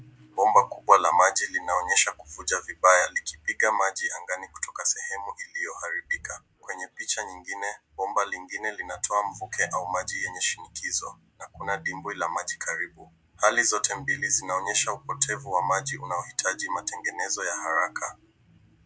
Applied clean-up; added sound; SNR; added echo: none; none; none; none.